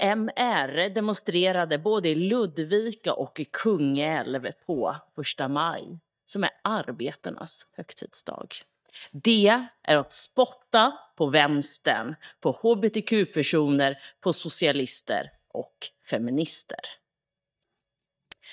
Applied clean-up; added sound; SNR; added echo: neural mask model DeepFilterNet 3.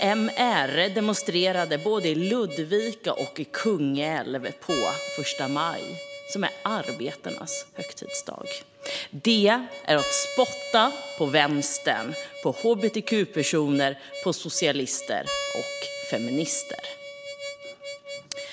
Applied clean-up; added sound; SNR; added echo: none; Harmonica; 10 dB; none.